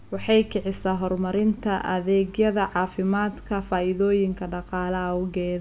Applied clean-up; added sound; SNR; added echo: none; none; none; none.